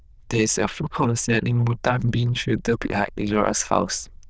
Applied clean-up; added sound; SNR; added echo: neural diffusion model UNIVERSE++.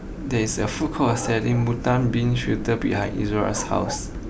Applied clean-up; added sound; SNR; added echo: none; Bark; 17 dB; none.